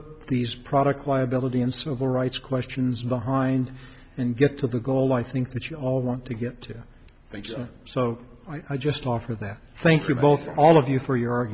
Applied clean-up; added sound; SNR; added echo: none; none; none; none.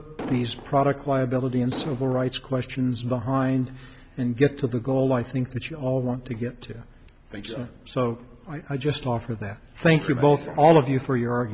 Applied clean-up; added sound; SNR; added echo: none; Explosion; 11 dB; none.